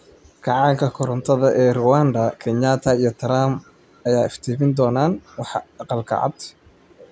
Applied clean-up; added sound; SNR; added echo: none; none; none; none.